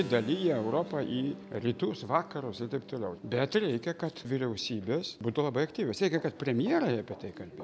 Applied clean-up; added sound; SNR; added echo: none; Keyboard (musical); 18 dB; none.